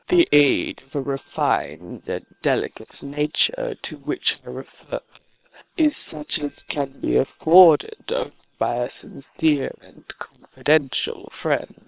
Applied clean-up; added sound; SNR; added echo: neural separator model SepFormer WHAM!.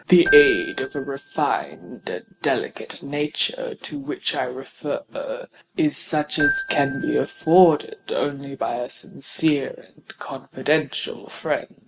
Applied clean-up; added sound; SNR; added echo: neural mask model RNNoise.